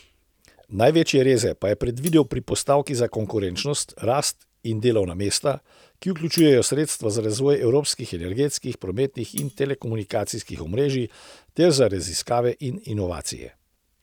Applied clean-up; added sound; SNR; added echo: none; Cutlery, silverware; 16 dB; none.